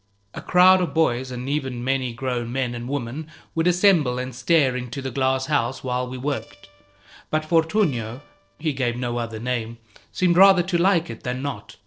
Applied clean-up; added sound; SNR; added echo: neural separator model SepFormer DNS4.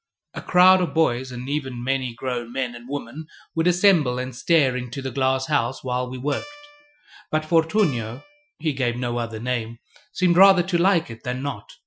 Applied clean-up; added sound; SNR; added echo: classical method Wiener filter.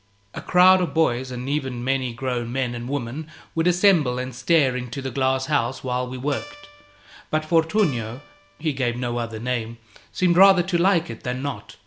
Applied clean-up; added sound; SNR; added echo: none; Guitar; 19 dB; none.